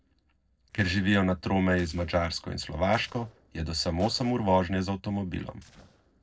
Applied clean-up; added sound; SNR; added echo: neural separator model SepFormer DNS4.